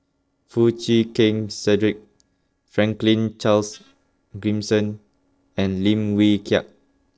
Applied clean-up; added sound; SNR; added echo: neural separator model SepFormer DNS4.